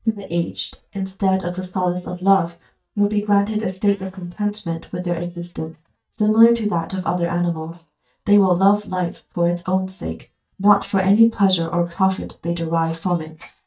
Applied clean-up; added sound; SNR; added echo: neural mask model DeepFilterNet 3.